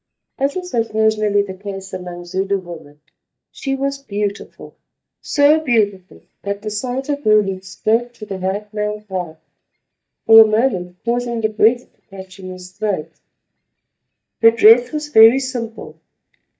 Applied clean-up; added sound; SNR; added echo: neural mask model DeepFilterNet 3.